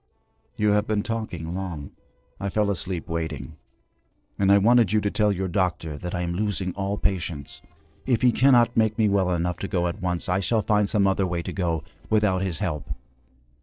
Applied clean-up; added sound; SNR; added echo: neural separator model SepFormer DNS4.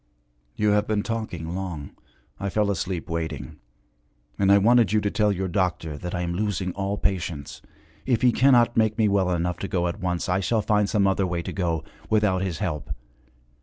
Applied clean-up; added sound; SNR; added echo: none; none; none; none.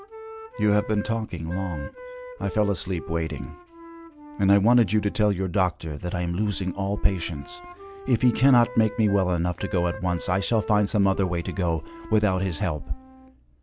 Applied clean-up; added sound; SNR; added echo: none; Wind instrument, woodwind instrument; 17 dB; none.